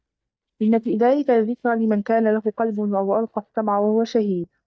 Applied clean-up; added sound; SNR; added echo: neural mask model DeepFilterNet 3.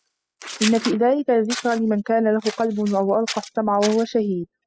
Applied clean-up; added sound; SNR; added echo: classical method spectral subtraction.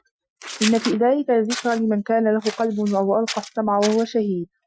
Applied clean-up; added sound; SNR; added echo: classical method Wiener filter.